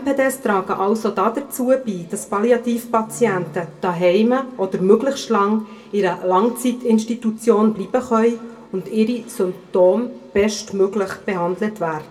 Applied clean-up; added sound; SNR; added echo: none; none; none; reverberation time 0.2 s.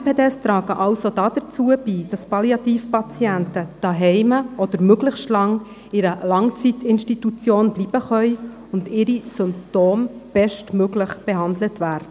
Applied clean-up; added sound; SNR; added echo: none; none; none; none.